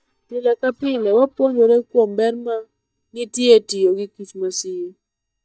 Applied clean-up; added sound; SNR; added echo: neural mask model DeepFilterNet 3.